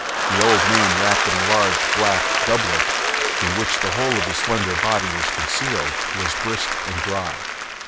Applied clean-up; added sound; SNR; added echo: none; Applause / Crowd; -4 dB; none.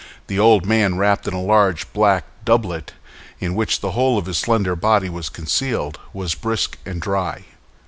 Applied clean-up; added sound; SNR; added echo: none; none; none; none.